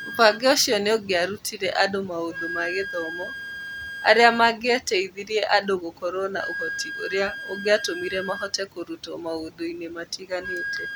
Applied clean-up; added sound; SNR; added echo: none; Wind instrument, woodwind instrument; 11 dB; none.